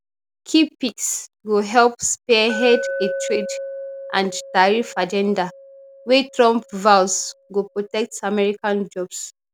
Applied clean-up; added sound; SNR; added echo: none; Glass; 13 dB; none.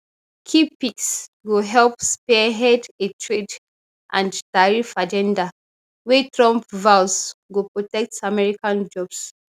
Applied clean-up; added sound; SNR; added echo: none; none; none; none.